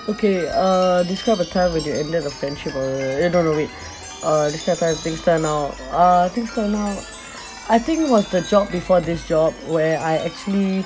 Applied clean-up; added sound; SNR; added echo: none; Chime; 15 dB; none.